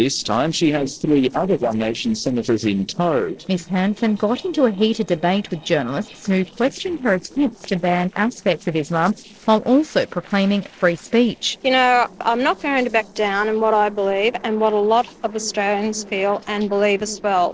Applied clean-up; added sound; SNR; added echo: neural separator model SepFormer DNS4.